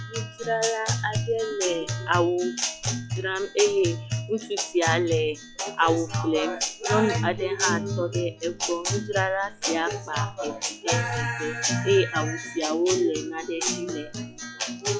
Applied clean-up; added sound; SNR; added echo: classical method log-MMSE.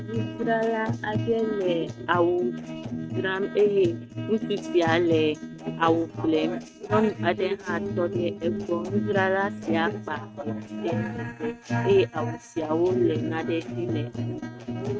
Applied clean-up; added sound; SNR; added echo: neural mask model RNNoise.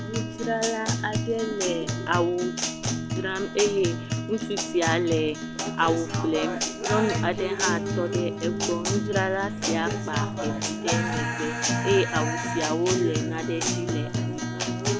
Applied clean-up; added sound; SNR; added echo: none; Guitar; 0 dB; none.